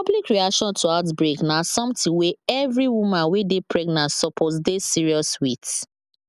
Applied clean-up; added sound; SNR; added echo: none; none; none; none.